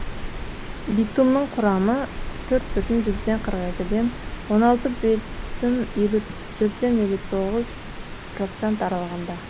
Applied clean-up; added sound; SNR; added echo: none; Rain; 8 dB; none.